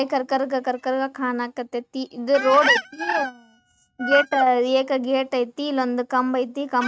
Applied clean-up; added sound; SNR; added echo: neural mask model RNNoise.